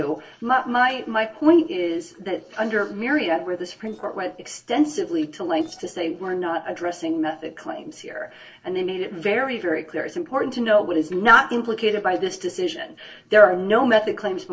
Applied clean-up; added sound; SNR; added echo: neural separator model SepFormer DNS4.